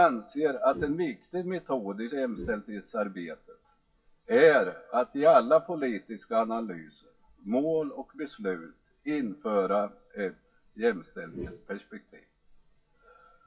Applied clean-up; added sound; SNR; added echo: classical method WPE with log-MMSE.